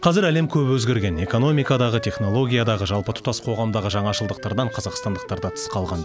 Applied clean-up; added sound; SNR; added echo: none; Wind instrument, woodwind instrument; 15 dB; none.